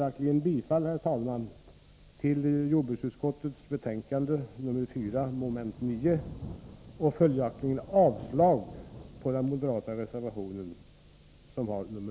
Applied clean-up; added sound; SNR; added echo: none; Thunder; 19 dB; none.